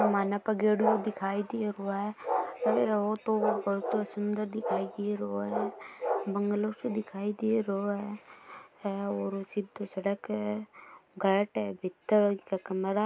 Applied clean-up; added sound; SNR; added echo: none; none; none; none.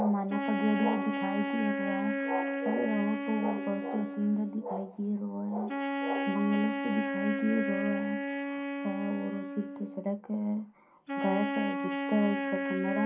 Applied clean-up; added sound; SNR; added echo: none; Wind instrument, woodwind instrument; 2 dB; reverberation time 0.3 s.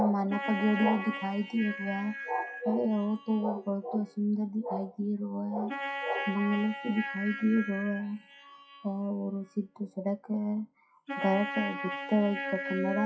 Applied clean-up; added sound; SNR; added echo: classical method WPE with log-MMSE.